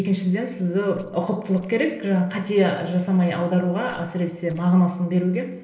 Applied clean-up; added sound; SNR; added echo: neural separator model SepFormer DNS4.